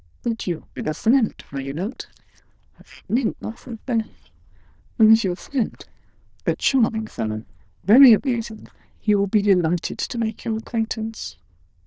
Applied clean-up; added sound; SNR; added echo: neural diffusion model UNIVERSE++.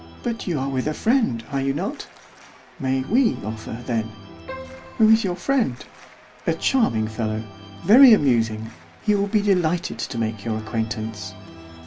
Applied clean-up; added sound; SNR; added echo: none; Organ + Keyboard (musical); 18 dB; none.